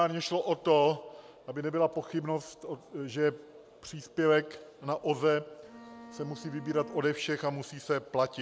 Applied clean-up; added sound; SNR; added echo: none; Bowed string instrument; 17 dB; none.